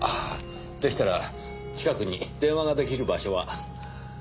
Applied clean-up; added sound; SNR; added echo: none; none; none; none.